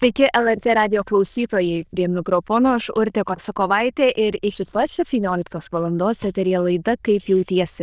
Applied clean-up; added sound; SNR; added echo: neural diffusion model UNIVERSE++.